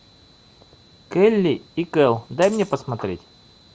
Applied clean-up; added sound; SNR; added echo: none; Coin (dropping); 19 dB; none.